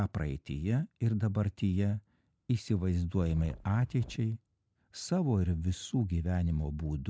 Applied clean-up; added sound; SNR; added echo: none; Wind; 17 dB; none.